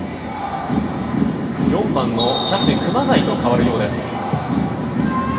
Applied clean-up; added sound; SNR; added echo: none; none; none; reverberation time 2.4 s.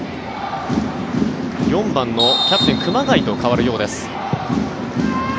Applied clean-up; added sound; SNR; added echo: none; none; none; none.